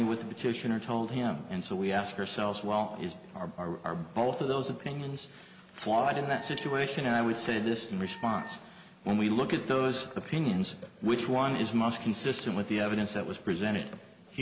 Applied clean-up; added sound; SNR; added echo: none; Wind instrument, woodwind instrument; 18 dB; none.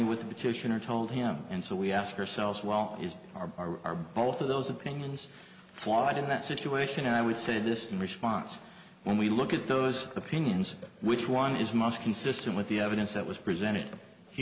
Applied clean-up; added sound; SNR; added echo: none; none; none; none.